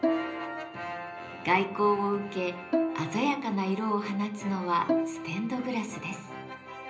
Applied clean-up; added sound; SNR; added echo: none; Bowed string instrument; 4 dB; reverberation time 0.5 s.